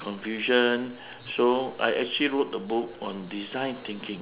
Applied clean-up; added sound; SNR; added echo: none; none; none; none.